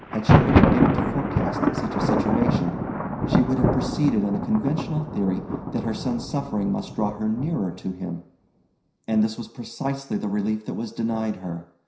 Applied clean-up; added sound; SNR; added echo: none; Thunder; -2 dB; reverberation time 0.5 s.